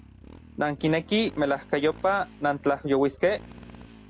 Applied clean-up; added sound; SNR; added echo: none; Motorcycle; 20 dB; none.